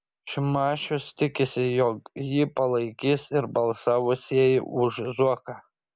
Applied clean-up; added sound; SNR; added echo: none; none; none; none.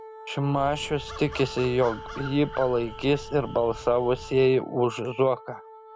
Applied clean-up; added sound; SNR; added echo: none; Crow + Wind instrument, woodwind instrument; 14 dB; none.